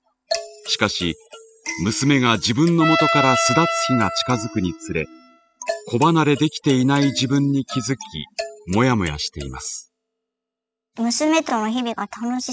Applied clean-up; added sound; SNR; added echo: classical method spectral subtraction.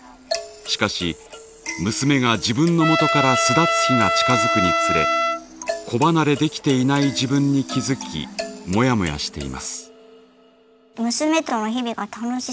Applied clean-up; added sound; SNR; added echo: none; Trumpet; -1 dB; none.